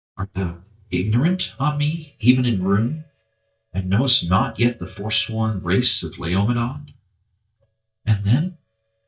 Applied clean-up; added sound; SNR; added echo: neural mask model DeepFilterNet 3.